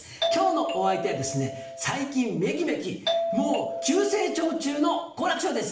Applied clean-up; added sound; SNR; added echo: none; Doorbell; 4 dB; reverberation time 0.6 s.